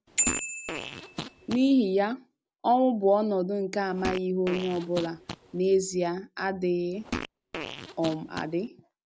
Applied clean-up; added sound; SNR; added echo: none; Fart + Bicycle bell; 8 dB; none.